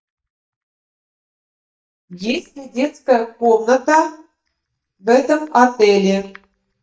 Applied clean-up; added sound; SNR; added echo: neural mask model DeepFilterNet 3.